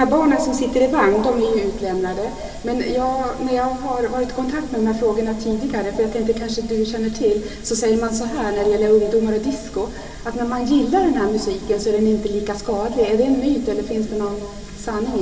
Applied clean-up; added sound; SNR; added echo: none; none; none; reverberation time 2.3 s.